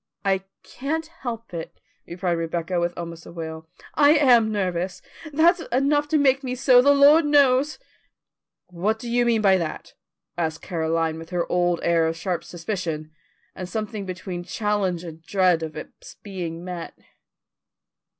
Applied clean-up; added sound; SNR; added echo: none; none; none; none.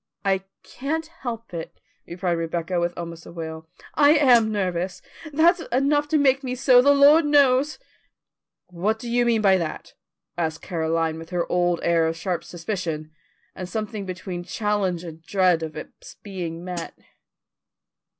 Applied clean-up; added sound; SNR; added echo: none; Hi-hat; 14 dB; none.